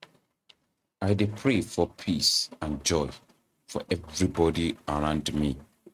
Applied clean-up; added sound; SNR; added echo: neural mask model RNNoise.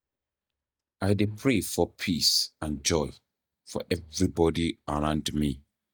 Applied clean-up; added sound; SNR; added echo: neural mask model DeepFilterNet 3.